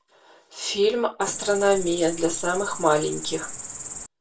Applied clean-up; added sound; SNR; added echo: none; Cricket; 9 dB; reverberation time 0.2 s.